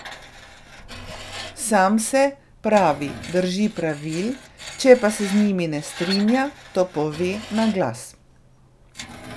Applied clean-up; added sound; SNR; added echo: none; Screech; 16 dB; none.